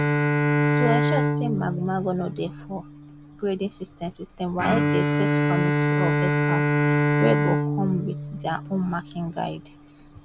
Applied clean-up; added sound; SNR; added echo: none; Bowed string instrument; -5 dB; none.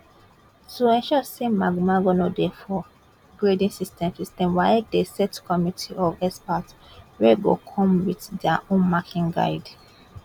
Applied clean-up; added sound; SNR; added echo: none; none; none; none.